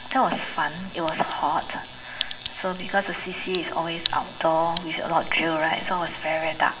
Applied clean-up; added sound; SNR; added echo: none; Crack; 15 dB; reverberation time 2.4 s.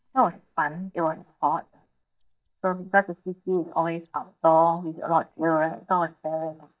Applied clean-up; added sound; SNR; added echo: neural mask model DeepFilterNet 3.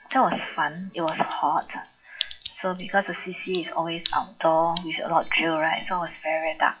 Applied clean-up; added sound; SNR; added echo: classical method WPE with log-MMSE.